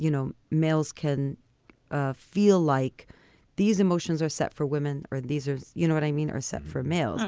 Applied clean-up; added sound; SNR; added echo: none; none; none; none.